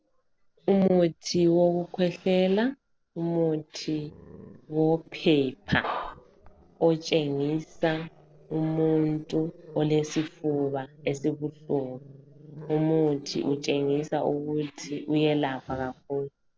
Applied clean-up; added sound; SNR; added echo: neural separator model SepFormer DNS4.